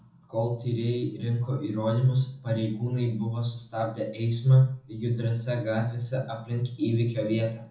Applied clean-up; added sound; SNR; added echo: none; none; none; reverberation time 0.9 s.